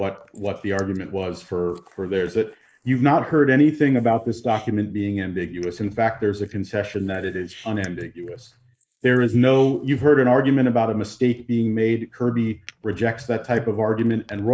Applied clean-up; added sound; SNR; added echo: neural mask model Resemble Enhance denoiser.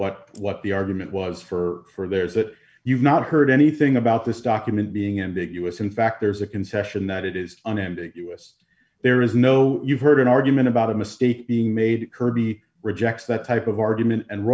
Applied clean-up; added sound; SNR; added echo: none; none; none; none.